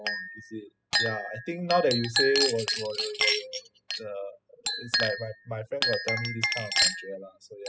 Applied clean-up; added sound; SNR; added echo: classical method spectral subtraction.